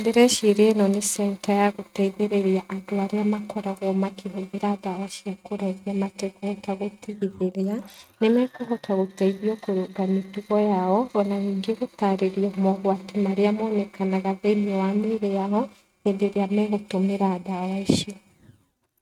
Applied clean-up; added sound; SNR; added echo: neural mask model RNNoise.